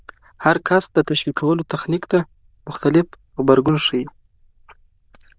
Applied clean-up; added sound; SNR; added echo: neural diffusion model UNIVERSE++.